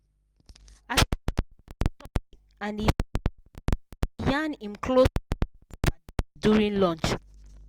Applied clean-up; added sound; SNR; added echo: none; none; none; none.